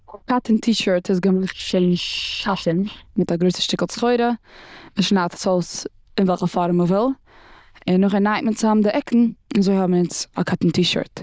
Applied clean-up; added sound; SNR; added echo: neural diffusion model UNIVERSE++.